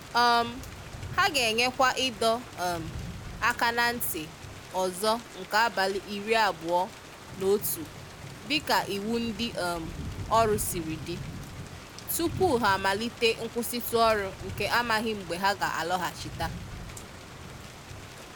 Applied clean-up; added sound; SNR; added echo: none; Thunder / Rain; 12 dB; none.